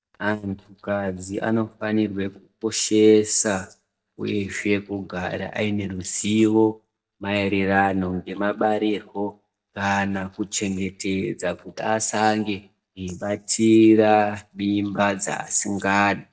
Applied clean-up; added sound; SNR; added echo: neural mask model DeepFilterNet 3.